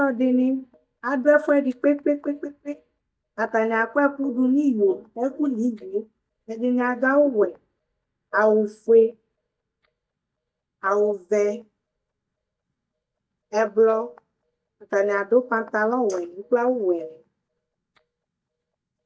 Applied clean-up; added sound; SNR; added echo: neural mask model DeepFilterNet 3.